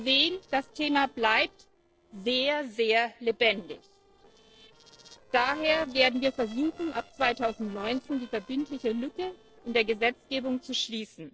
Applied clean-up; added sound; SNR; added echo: neural separator model SepFormer DNS4.